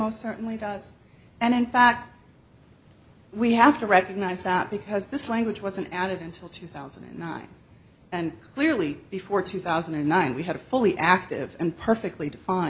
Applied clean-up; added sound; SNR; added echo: none; none; none; none.